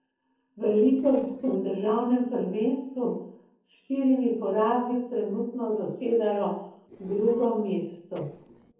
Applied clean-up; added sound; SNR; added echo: neural separator model SepFormer DNS4.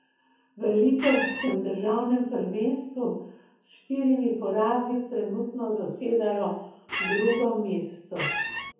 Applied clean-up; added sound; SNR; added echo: none; Squeak; 3 dB; reverberation time 0.7 s.